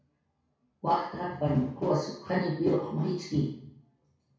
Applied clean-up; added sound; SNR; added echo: none; none; none; reverberation time 0.6 s.